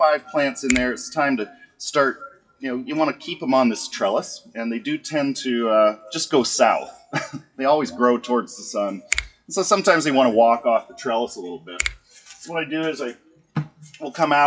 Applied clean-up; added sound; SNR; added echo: classical method WPE with log-MMSE.